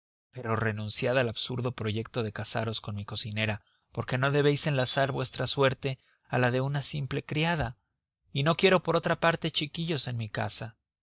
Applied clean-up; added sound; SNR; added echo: neural mask model DeepFilterNet 3.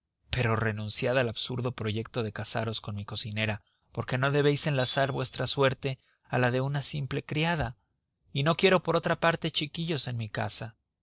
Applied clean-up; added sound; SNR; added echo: neural separator model SepFormer DNS4.